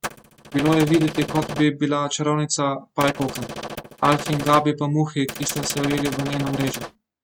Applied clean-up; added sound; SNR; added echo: neural mask model RNNoise.